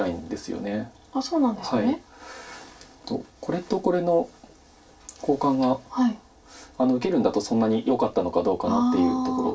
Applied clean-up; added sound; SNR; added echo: none; none; none; reverberation time 0.2 s.